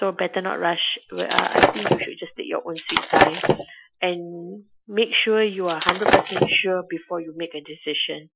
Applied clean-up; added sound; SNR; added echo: classical method Wiener filter.